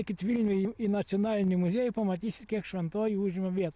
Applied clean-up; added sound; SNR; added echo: none; none; none; none.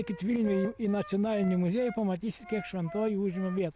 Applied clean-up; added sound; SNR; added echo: none; Wind instrument, woodwind instrument; 16 dB; none.